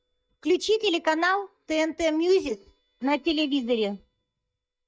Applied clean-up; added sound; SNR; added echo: neural mask model DeepFilterNet 3.